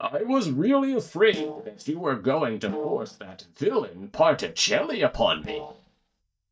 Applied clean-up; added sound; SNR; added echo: neural mask model DeepFilterNet 3.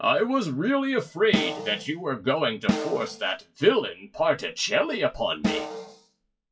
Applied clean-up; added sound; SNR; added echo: classical method WPE with log-MMSE.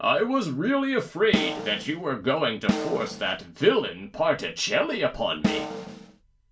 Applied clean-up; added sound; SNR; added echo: none; Snare drum; 3 dB; reverberation time 0.2 s.